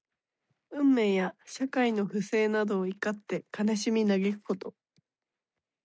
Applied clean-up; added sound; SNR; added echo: none; none; none; none.